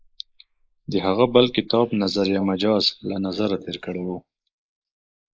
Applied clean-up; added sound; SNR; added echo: neural mask model Resemble Enhance denoiser.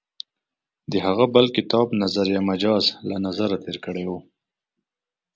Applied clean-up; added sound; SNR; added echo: none; none; none; none.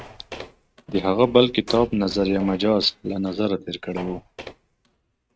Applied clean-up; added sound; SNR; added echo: neural mask model RNNoise.